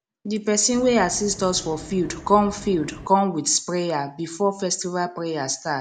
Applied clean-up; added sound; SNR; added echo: none; Wind; 16 dB; none.